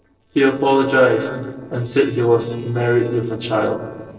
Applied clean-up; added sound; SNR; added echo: neural separator model SepFormer DNS4.